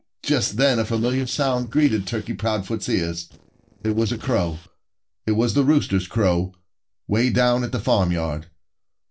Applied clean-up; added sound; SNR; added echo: neural separator model SepFormer DNS4.